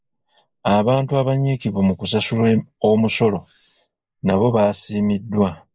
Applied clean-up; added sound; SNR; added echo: neural mask model Resemble Enhance denoiser.